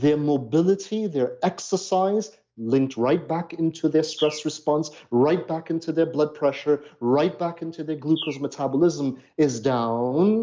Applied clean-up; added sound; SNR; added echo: none; Bird; 19 dB; none.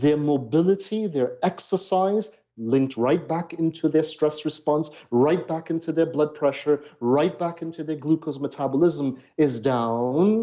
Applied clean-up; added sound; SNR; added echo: none; none; none; none.